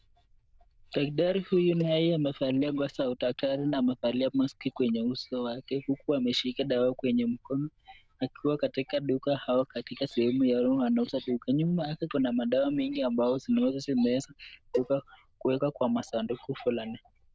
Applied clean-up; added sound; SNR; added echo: neural diffusion model UNIVERSE++.